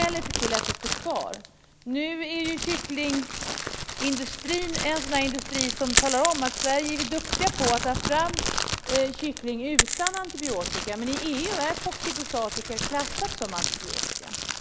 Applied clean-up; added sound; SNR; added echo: none; Crackle + Coin (dropping); 1 dB; none.